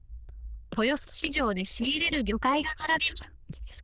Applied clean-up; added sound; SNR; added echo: neural diffusion model UNIVERSE++.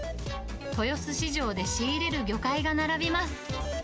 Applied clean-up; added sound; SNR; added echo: none; none; none; none.